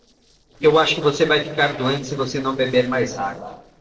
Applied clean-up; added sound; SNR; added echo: neural separator model SepFormer DNS4.